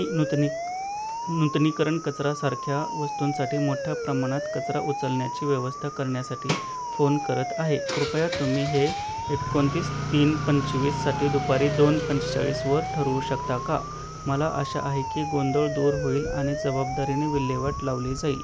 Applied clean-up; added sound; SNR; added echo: none; Siren; 6 dB; none.